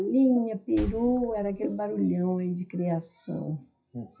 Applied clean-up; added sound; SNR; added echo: classical method WPE with log-MMSE.